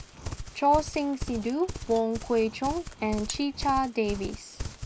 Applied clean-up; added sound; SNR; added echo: none; Livestock, farm animals, working animals; 10 dB; none.